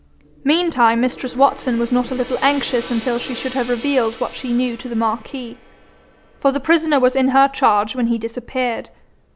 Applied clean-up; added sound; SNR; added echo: none; Gong; 19 dB; none.